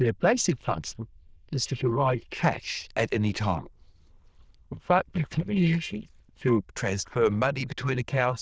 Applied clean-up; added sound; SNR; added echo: neural diffusion model UNIVERSE++.